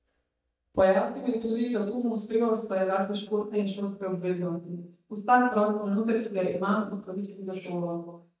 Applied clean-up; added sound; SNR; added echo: neural mask model DeepFilterNet 3.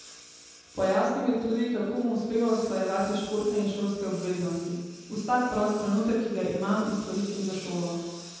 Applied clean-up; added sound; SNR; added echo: none; Engine; 20 dB; reverberation time 1.2 s.